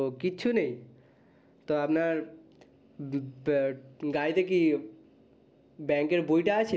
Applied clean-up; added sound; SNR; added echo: none; none; none; none.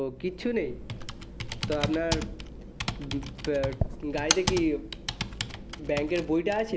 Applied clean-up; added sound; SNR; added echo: none; Computer keyboard; 3 dB; none.